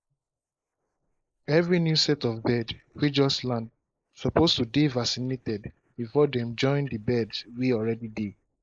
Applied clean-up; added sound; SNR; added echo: neural mask model Resemble Enhance denoiser.